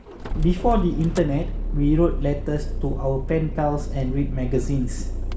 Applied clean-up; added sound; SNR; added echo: none; Idling / Engine starting / Door / Car; 2 dB; reverberation time 0.9 s.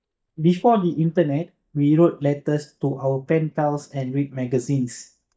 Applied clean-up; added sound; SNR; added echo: neural mask model DeepFilterNet 3.